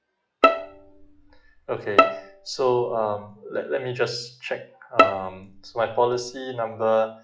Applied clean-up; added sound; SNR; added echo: classical method log-MMSE.